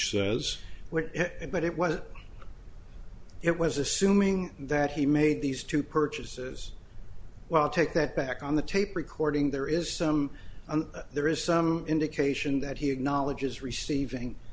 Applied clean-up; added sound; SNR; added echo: none; none; none; none.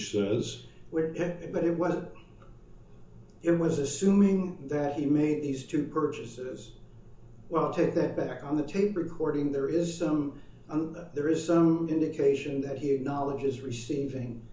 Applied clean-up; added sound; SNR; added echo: none; none; none; reverberation time 0.8 s.